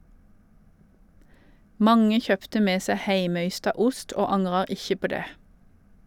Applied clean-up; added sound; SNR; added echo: none; none; none; none.